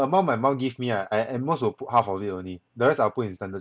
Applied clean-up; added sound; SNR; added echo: none; none; none; none.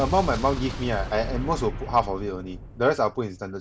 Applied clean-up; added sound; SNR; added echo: none; Explosion; 8 dB; none.